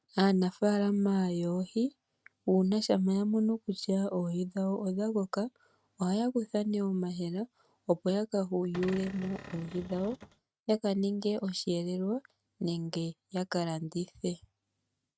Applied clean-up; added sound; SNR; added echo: neural mask model RNNoise.